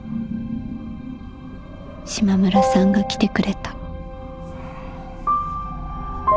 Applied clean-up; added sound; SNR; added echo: none; none; none; none.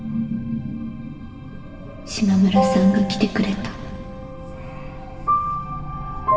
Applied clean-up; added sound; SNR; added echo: none; none; none; reverberation time 2.3 s.